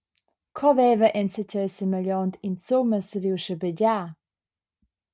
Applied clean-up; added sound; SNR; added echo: none; none; none; none.